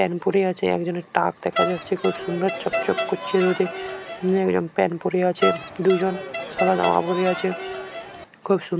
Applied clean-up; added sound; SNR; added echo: none; Crowd; 6 dB; none.